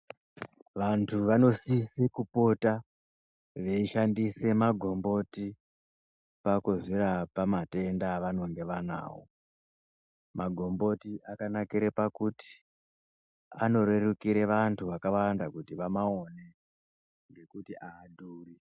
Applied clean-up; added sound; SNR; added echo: none; none; none; none.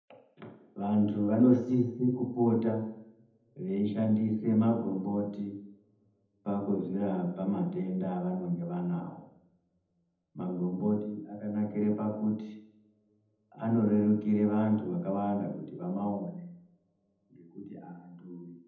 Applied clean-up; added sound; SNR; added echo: none; none; none; reverberation time 0.8 s.